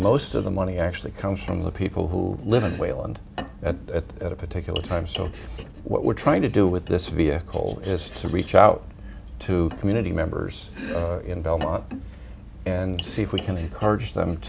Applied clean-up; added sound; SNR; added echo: none; Domestic sounds, home sounds; 16 dB; none.